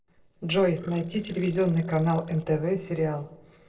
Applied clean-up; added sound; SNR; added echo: neural separator model SepFormer DNS4.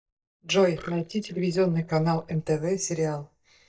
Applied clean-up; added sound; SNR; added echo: neural mask model DeepFilterNet 3.